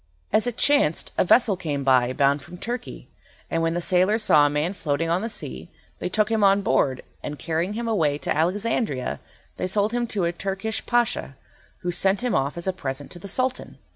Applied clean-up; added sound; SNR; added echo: none; none; none; none.